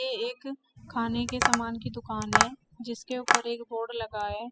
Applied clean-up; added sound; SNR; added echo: classical method spectral subtraction.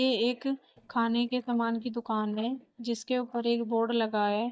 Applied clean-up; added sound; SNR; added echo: neural mask model DeepFilterNet 3.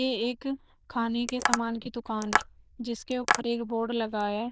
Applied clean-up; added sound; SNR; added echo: neural diffusion model UNIVERSE++.